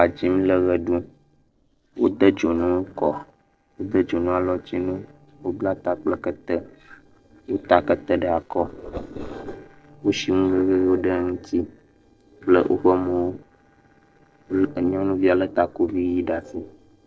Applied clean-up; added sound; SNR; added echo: neural separator model SepFormer DNS4.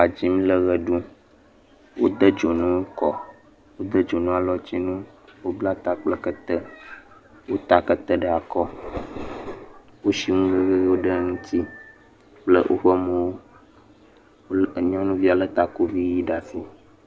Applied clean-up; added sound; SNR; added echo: none; none; none; none.